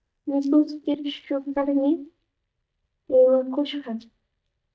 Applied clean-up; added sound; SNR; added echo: neural mask model DeepFilterNet 3.